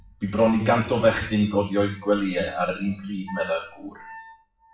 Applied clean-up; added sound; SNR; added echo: classical method WPE with log-MMSE.